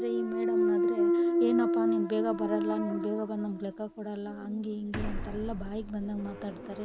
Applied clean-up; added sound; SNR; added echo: none; Thump, thud; -3 dB; none.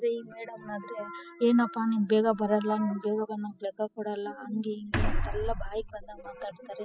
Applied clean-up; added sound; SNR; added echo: classical method spectral subtraction.